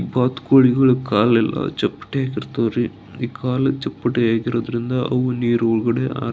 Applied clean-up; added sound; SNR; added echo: none; none; none; none.